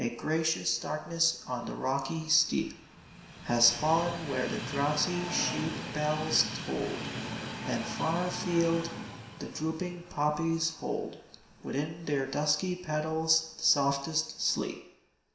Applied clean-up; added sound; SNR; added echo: none; Train; 10 dB; reverberation time 0.7 s.